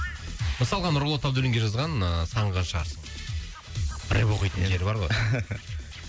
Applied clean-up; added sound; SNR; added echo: none; none; none; none.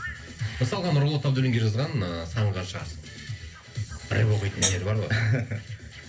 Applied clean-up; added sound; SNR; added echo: none; Hi-hat; 1 dB; reverberation time 0.3 s.